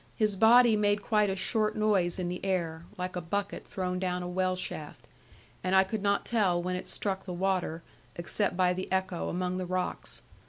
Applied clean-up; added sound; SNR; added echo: none; none; none; none.